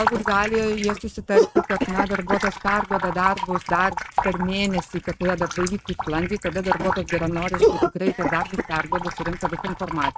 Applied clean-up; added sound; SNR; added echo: neural mask model RNNoise.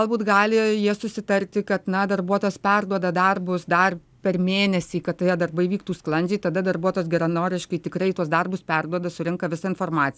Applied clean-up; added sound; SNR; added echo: none; none; none; none.